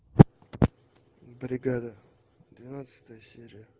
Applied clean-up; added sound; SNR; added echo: none; none; none; none.